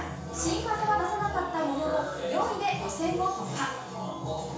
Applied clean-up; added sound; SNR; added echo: none; none; none; reverberation time 0.6 s.